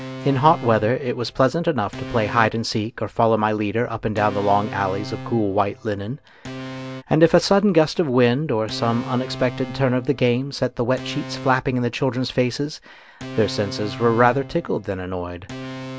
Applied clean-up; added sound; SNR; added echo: none; Organ; 14 dB; none.